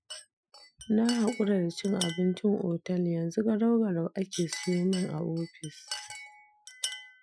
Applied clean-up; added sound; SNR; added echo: classical method Wiener filter.